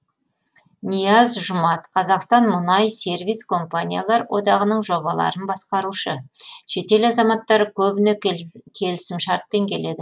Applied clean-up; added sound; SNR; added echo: none; none; none; none.